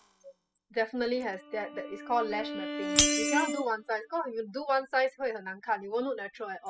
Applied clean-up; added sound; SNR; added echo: classical method spectral subtraction.